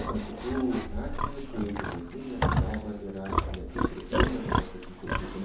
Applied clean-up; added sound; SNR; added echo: none; Livestock, farm animals, working animals; -4 dB; reverberation time 2.6 s.